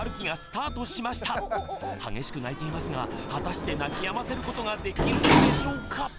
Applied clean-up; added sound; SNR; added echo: none; Sliding door; -3 dB; none.